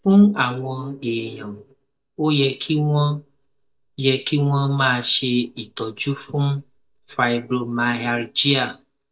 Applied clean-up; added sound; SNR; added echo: neural mask model DeepFilterNet 3.